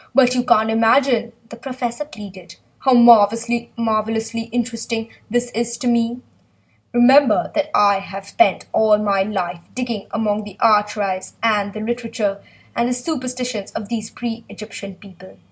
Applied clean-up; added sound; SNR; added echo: none; none; none; none.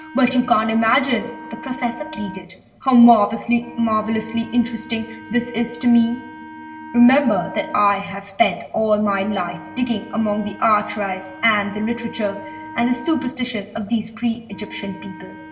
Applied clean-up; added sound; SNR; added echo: none; Wind instrument, woodwind instrument; 17 dB; reverberation time 1.6 s.